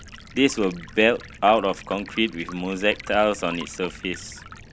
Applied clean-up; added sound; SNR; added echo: none; Stream; 17 dB; none.